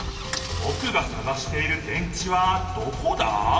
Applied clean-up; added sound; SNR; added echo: none; Idling / Engine starting / Car; 14 dB; reverberation time 2.6 s.